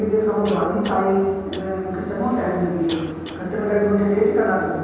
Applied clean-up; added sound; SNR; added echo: none; Cough; 18 dB; reverberation time 1.2 s.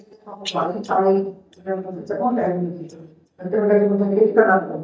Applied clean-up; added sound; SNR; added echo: neural mask model DeepFilterNet 3.